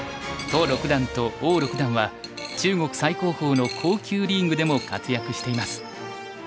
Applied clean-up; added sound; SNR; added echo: none; Chirp, tweet + Coin (dropping); 16 dB; none.